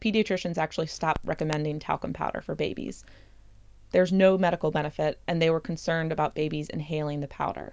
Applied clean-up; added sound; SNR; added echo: none; Crackle; 20 dB; none.